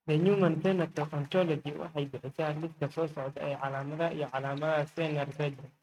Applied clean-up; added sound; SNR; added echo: neural mask model RNNoise.